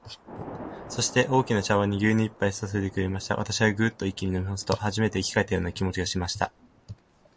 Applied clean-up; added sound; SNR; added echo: none; Thunder / Rain; 19 dB; none.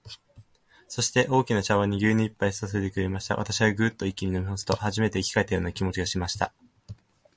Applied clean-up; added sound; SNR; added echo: none; none; none; none.